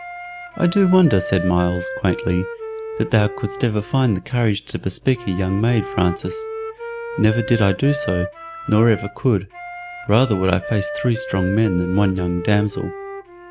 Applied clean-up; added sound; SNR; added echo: none; Wind instrument, woodwind instrument; 11 dB; none.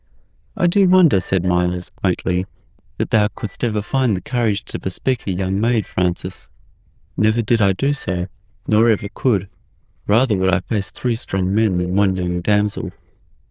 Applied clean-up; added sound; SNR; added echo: neural diffusion model UNIVERSE++.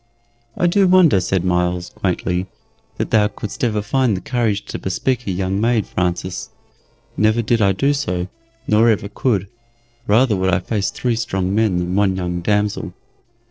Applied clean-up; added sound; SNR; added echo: neural separator model SepFormer DNS4.